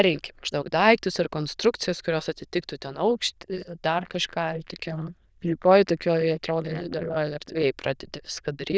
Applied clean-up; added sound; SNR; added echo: neural diffusion model UNIVERSE++.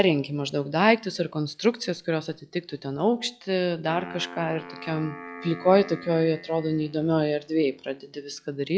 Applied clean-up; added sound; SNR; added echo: classical method log-MMSE.